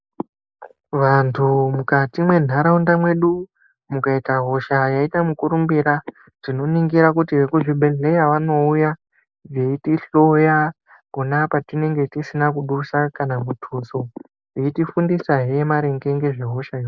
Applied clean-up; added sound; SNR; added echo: neural mask model Resemble Enhance denoiser.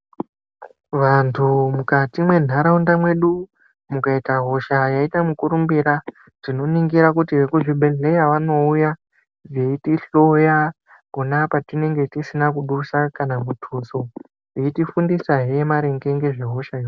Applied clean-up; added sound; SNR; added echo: none; none; none; none.